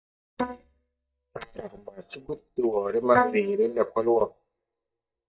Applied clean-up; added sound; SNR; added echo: neural mask model DeepFilterNet 3.